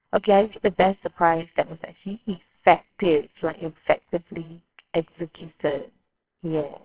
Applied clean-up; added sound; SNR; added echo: neural separator model SepFormer WHAMR!.